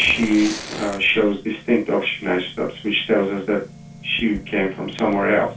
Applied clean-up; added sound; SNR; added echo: none; Fire; 17 dB; reverberation time 0.2 s.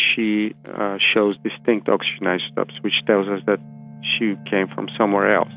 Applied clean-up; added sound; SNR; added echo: none; none; none; none.